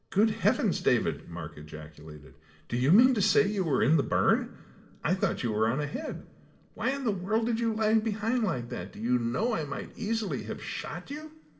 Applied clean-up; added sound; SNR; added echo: none; none; none; reverberation time 1.6 s.